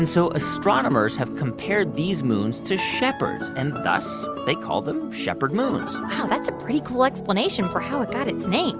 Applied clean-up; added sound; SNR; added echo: none; none; none; none.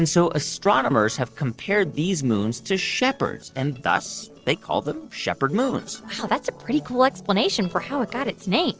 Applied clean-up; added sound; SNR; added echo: neural separator model SepFormer DNS4.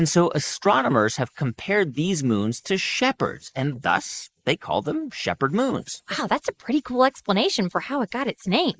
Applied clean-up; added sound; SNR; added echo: neural mask model Resemble Enhance denoiser.